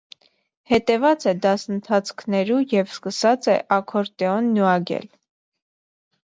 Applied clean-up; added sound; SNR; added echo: none; none; none; none.